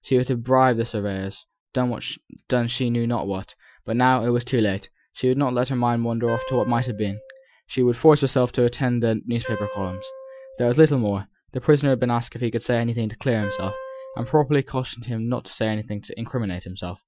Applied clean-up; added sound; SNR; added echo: classical method Wiener filter.